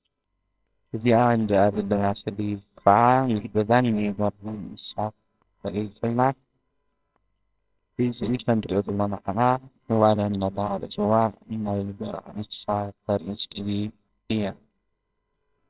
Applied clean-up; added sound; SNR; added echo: neural separator model SepFormer WHAMR!.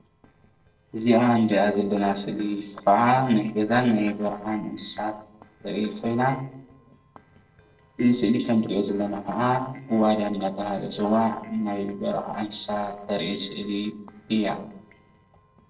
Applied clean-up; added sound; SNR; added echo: neural separator model SepFormer DNS4.